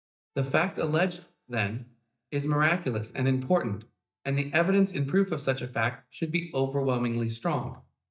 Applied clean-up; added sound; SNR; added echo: neural mask model DeepFilterNet 3.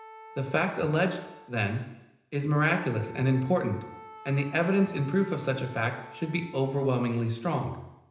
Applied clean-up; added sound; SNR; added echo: none; Wind instrument, woodwind instrument; 20 dB; reverberation time 0.9 s.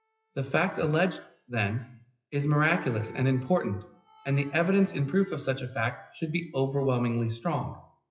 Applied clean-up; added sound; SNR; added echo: classical method WPE with log-MMSE.